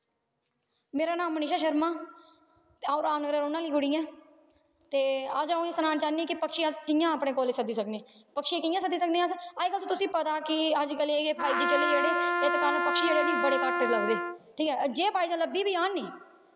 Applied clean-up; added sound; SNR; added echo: none; Trumpet; -1 dB; none.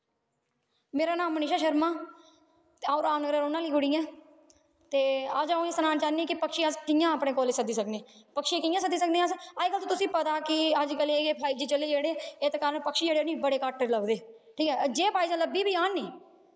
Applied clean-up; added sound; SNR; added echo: neural mask model Resemble Enhance denoiser.